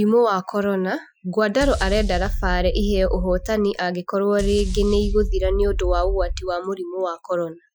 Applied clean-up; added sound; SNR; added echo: classical method Wiener filter.